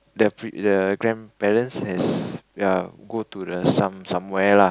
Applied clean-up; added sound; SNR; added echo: none; none; none; none.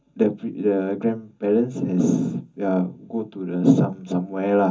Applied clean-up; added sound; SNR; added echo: none; none; none; reverberation time 0.3 s.